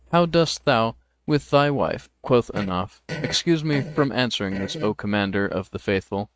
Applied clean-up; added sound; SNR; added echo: neural mask model RNNoise.